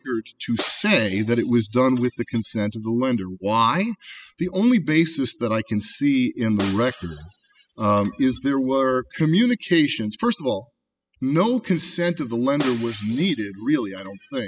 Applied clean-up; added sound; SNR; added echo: classical method spectral subtraction.